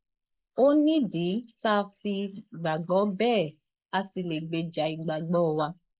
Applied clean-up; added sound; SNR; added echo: neural mask model Resemble Enhance denoiser.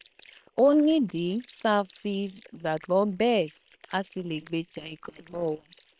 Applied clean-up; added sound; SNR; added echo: neural separator model SepFormer WHAM!.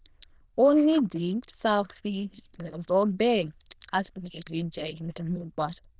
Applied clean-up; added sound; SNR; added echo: neural diffusion model UNIVERSE++.